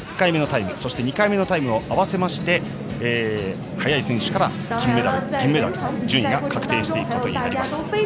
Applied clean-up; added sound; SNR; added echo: none; none; none; none.